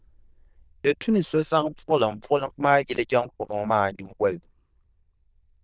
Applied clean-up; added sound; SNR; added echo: neural diffusion model UNIVERSE++.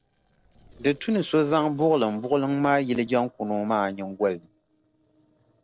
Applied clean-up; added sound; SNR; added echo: neural separator model SepFormer DNS4.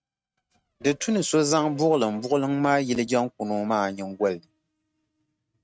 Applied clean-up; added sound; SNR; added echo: neural mask model RNNoise.